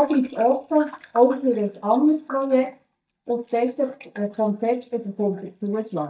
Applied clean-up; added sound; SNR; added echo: neural mask model DeepFilterNet 3.